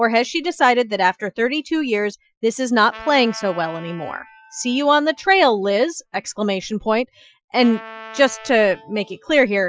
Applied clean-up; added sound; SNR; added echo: classical method Wiener filter.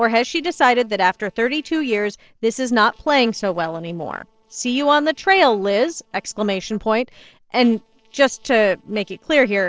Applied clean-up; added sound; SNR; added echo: neural separator model SepFormer DNS4.